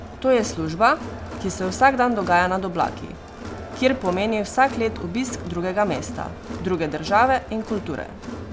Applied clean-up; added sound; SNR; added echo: none; Crowd; 11 dB; none.